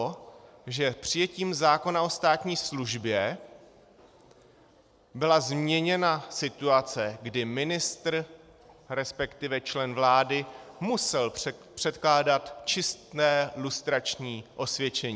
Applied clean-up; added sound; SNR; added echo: none; none; none; none.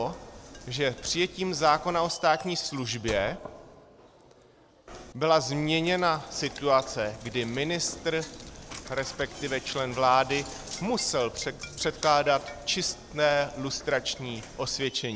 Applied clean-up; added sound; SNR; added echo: none; Knock; 16 dB; none.